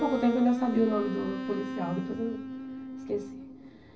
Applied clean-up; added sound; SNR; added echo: none; Wind instrument, woodwind instrument; 6 dB; reverberation time 0.4 s.